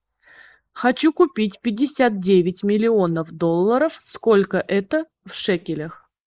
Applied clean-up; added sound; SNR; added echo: neural mask model Resemble Enhance denoiser.